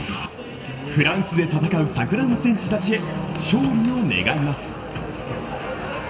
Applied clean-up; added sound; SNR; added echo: none; Animal; 14 dB; reverberation time 1.9 s.